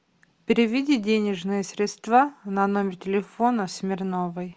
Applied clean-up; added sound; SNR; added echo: none; none; none; none.